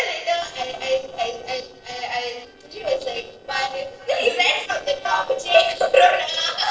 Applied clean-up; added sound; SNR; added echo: neural separator model SepFormer DNS4.